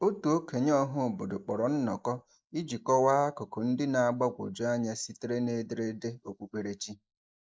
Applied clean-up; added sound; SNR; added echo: neural mask model Resemble Enhance denoiser.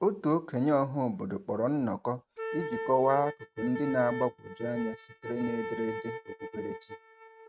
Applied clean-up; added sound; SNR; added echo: neural mask model RNNoise.